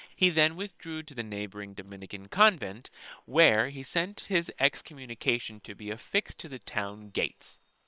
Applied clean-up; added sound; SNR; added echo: neural separator model SepFormer WHAM!.